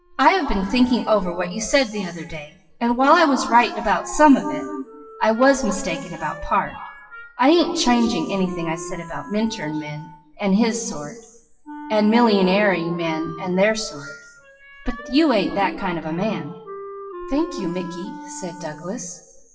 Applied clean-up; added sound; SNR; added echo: classical method WPE with log-MMSE.